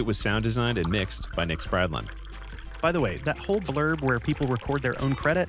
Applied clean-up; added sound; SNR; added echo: none; Liquid; 20 dB; none.